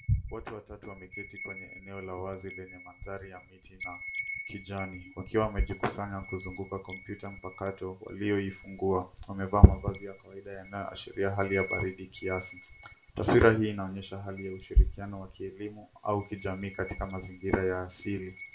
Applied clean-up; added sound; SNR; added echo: none; Wind chime; 6 dB; reverberation time 0.2 s.